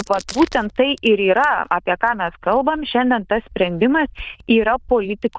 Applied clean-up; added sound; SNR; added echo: neural diffusion model UNIVERSE++.